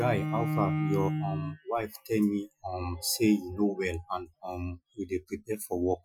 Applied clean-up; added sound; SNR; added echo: classical method Wiener filter.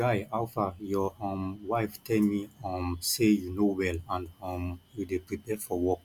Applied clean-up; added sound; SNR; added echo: none; none; none; none.